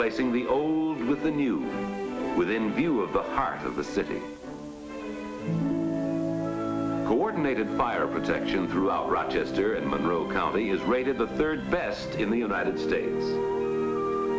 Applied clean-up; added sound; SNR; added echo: none; none; none; none.